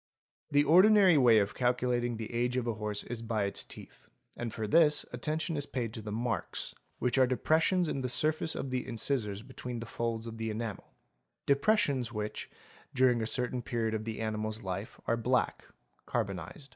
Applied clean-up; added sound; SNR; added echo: none; none; none; none.